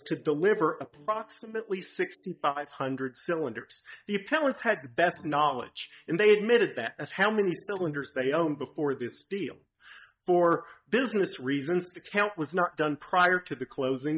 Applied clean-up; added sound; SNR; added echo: neural mask model DeepFilterNet 3.